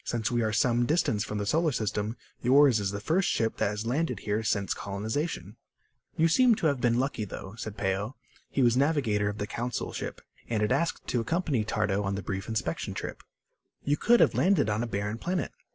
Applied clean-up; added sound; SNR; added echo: none; none; none; none.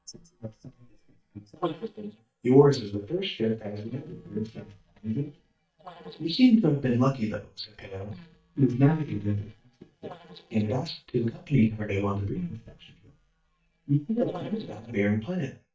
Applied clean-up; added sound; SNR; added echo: neural mask model DeepFilterNet 3.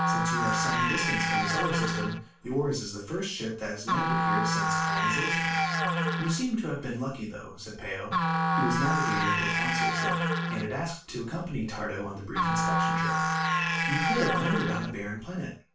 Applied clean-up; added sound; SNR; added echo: none; Musical instrument; -4 dB; reverberation time 0.3 s.